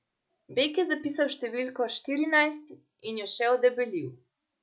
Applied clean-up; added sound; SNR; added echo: none; none; none; none.